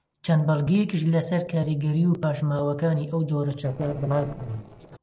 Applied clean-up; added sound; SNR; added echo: neural separator model SepFormer DNS4.